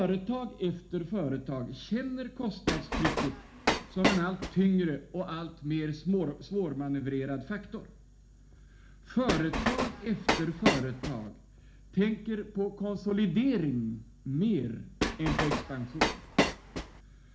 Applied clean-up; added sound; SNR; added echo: none; Train; -1 dB; reverberation time 0.4 s.